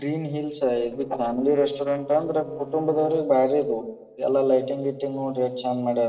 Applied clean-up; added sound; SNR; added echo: neural separator model SepFormer DNS4.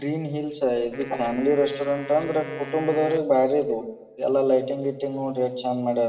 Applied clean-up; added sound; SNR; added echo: none; Wind instrument, woodwind instrument; 15 dB; reverberation time 1.3 s.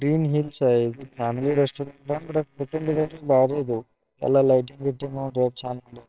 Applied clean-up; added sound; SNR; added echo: neural separator model SepFormer WHAMR!.